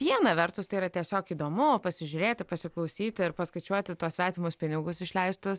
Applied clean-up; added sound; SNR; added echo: none; none; none; none.